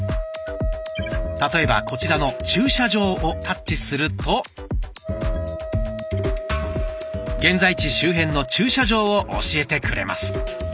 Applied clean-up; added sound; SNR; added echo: none; Wind instrument, woodwind instrument; 11 dB; none.